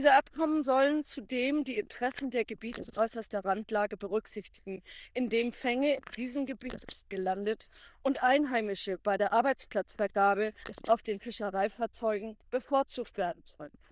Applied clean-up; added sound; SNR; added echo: neural diffusion model UNIVERSE++.